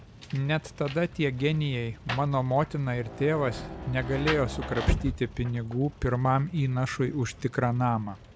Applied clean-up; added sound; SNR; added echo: none; Rain; 9 dB; none.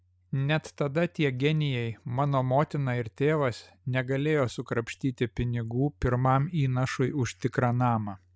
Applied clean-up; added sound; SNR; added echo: none; none; none; none.